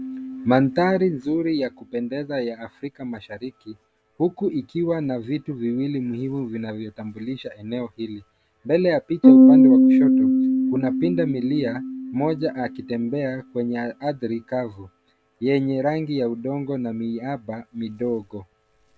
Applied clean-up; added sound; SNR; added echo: none; Piano; -2 dB; none.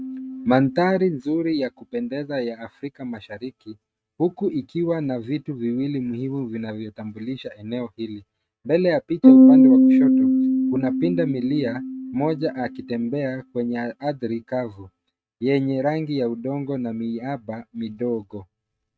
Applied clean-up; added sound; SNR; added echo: neural mask model RNNoise.